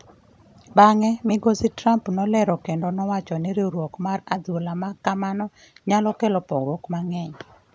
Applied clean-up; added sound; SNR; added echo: none; none; none; none.